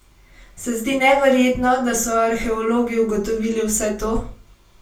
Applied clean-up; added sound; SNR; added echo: none; none; none; reverberation time 0.3 s.